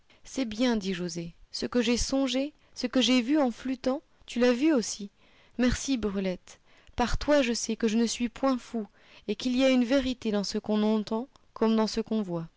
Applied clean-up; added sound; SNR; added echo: none; none; none; none.